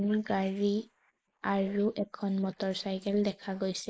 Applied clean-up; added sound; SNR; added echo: neural mask model Resemble Enhance denoiser.